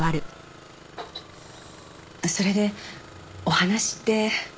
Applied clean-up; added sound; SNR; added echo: none; Engine starting + Breathing; 18 dB; none.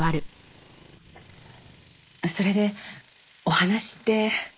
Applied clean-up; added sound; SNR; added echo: neural mask model Resemble Enhance denoiser.